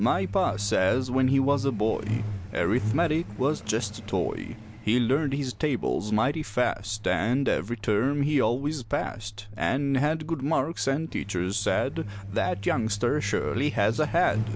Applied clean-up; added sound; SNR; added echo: none; Truck; 10 dB; none.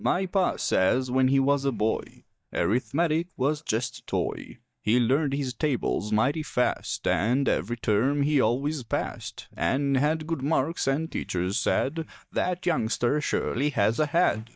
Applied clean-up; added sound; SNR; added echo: neural mask model DeepFilterNet 3.